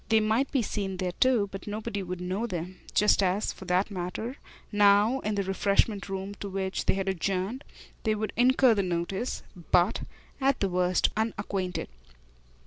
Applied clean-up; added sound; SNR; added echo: none; none; none; none.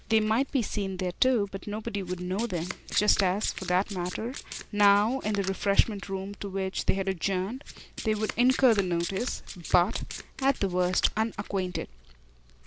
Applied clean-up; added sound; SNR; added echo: none; Domestic sounds, home sounds; 15 dB; none.